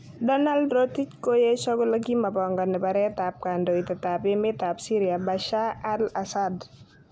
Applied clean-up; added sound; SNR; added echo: none; none; none; none.